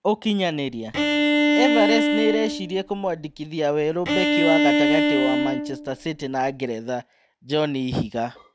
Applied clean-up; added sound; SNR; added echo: none; Bowed string instrument; -3 dB; none.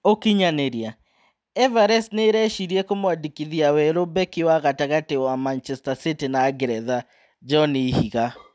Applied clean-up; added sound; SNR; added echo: none; none; none; none.